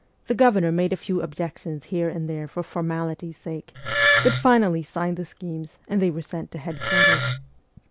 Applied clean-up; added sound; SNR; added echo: none; Wood; -3 dB; none.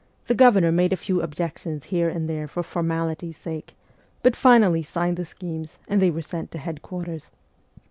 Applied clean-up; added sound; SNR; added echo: none; none; none; none.